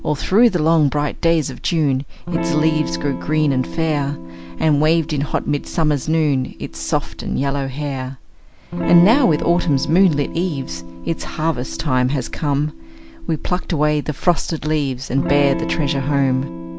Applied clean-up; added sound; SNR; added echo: none; Electric guitar / Strum; 11 dB; none.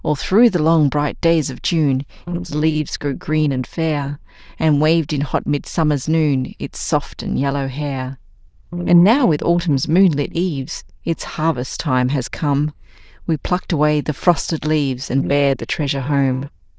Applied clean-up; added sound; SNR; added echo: neural diffusion model UNIVERSE++.